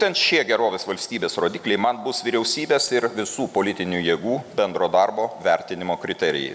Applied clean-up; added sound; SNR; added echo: none; none; none; none.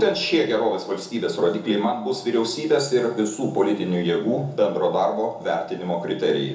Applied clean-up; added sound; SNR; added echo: none; none; none; reverberation time 0.6 s.